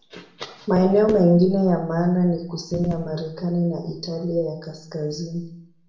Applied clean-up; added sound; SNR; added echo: none; none; none; reverberation time 0.6 s.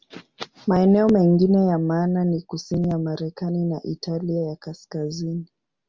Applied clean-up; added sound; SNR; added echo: none; none; none; none.